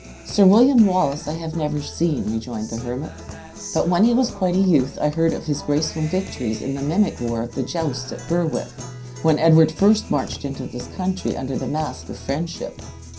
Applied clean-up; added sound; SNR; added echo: none; Guitar; 15 dB; reverberation time 0.3 s.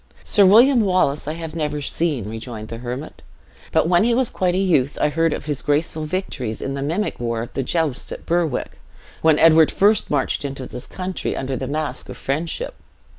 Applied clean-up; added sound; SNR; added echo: none; none; none; none.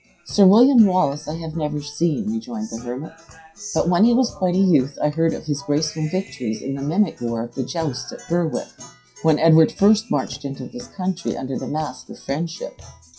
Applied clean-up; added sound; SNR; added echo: classical method WPE with log-MMSE.